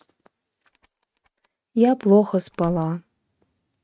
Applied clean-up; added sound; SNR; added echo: neural mask model RNNoise.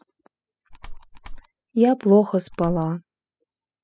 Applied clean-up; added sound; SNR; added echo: classical method spectral subtraction.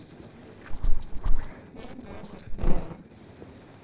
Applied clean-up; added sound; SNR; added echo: neural separator model SepFormer DNS4.